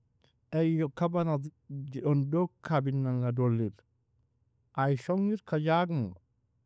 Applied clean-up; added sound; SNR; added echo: none; none; none; none.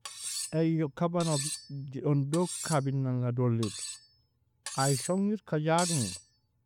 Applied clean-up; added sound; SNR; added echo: none; Cutlery, silverware; 10 dB; none.